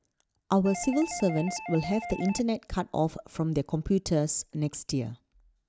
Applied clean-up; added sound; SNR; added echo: none; Doorbell; 12 dB; none.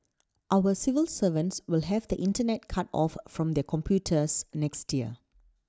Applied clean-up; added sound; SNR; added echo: none; none; none; none.